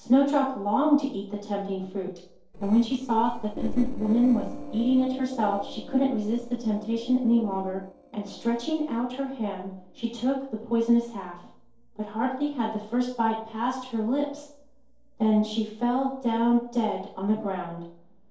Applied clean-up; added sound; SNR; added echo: neural separator model SepFormer DNS4.